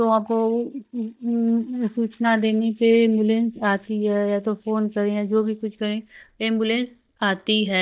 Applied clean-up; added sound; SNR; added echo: neural mask model DeepFilterNet 3.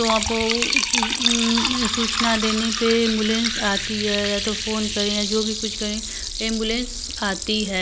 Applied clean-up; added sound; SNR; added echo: none; Liquid; 1 dB; none.